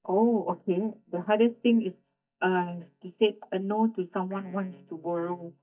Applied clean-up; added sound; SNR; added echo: neural mask model DeepFilterNet 3.